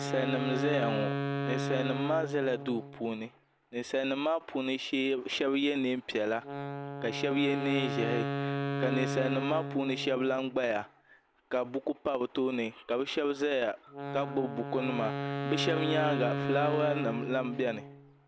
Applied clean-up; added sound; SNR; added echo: none; Wind instrument, woodwind instrument; 5 dB; none.